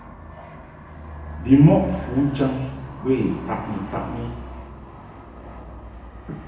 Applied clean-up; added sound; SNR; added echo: none; Aircraft; 13 dB; reverberation time 0.9 s.